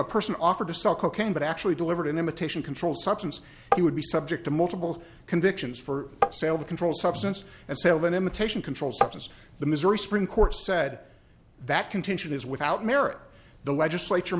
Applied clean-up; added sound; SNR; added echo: none; Tap; 0 dB; none.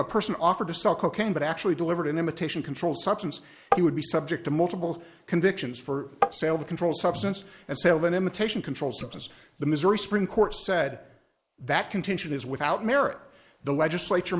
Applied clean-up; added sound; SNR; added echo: neural mask model Resemble Enhance denoiser.